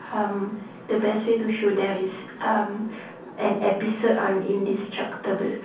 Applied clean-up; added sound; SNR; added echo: none; none; none; reverberation time 0.6 s.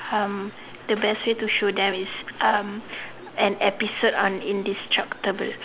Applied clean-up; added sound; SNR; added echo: none; none; none; none.